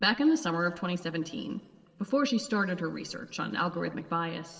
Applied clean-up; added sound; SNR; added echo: none; none; none; reverberation time 3.0 s.